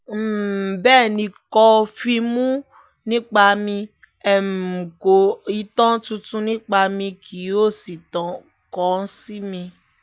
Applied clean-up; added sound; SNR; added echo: none; none; none; none.